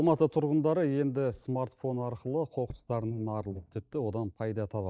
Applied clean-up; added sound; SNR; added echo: neural mask model DeepFilterNet 3.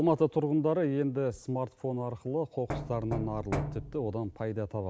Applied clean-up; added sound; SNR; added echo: none; Knock; 7 dB; none.